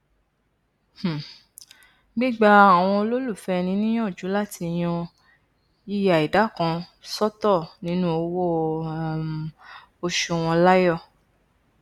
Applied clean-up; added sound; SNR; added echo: none; none; none; none.